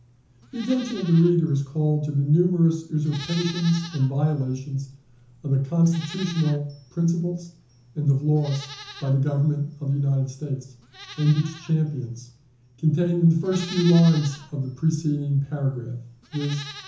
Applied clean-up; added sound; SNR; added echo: none; Livestock, farm animals, working animals; 20 dB; reverberation time 0.7 s.